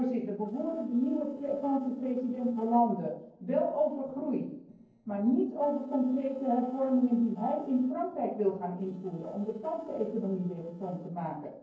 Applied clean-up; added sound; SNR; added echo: neural separator model SepFormer DNS4.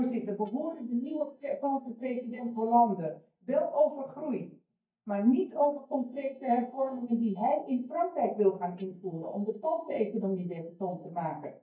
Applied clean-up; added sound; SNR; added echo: neural mask model DeepFilterNet 3.